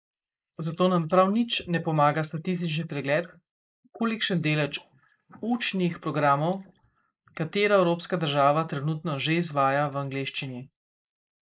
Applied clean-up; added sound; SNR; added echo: neural mask model Resemble Enhance denoiser.